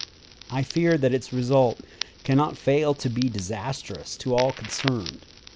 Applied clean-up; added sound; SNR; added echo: none; Crackle; 15 dB; none.